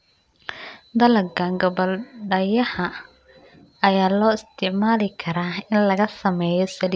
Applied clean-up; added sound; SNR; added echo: neural separator model SepFormer DNS4.